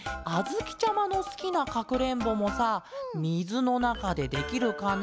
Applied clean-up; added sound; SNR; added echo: none; none; none; none.